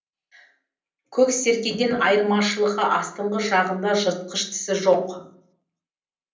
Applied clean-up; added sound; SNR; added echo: none; none; none; reverberation time 0.6 s.